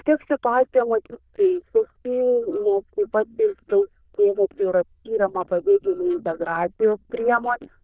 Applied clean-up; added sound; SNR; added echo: neural diffusion model UNIVERSE++.